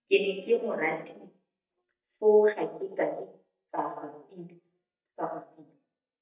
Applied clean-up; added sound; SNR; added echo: neural mask model DeepFilterNet 3.